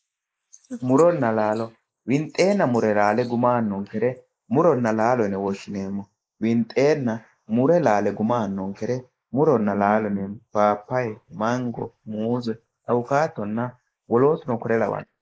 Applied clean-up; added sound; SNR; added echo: neural mask model Resemble Enhance denoiser.